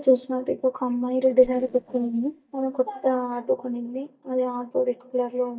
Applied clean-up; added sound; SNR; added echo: neural mask model DeepFilterNet 3.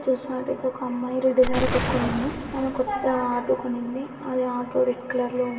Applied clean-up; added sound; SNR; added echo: none; Explosion; 8 dB; reverberation time 1.2 s.